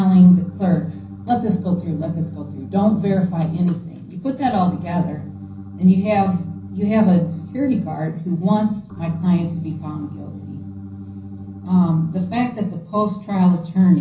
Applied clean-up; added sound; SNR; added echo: none; Organ; 14 dB; reverberation time 0.5 s.